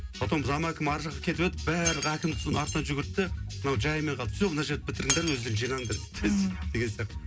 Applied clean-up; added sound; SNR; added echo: none; Shatter; 11 dB; reverberation time 0.3 s.